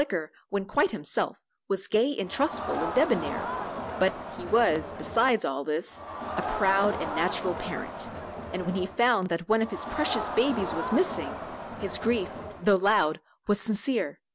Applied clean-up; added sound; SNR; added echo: none; Crowd; 7 dB; none.